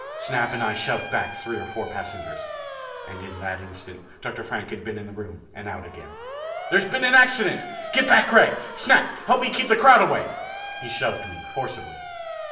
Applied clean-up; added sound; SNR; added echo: none; Motor vehicle (road) / Siren; 12 dB; reverberation time 0.7 s.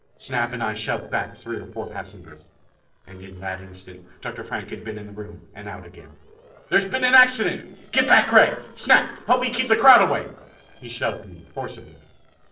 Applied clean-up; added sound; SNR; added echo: neural separator model SepFormer DNS4.